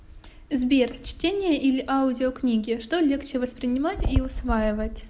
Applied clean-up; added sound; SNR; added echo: none; none; none; none.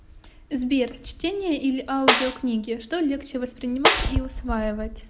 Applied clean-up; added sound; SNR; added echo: none; Snare drum; -1 dB; none.